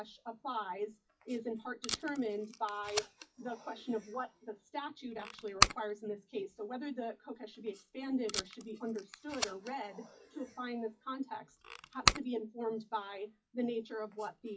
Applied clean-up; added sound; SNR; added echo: classical method WPE with log-MMSE.